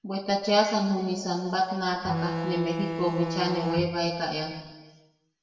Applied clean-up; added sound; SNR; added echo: none; Bowed string instrument; 4 dB; reverberation time 1.3 s.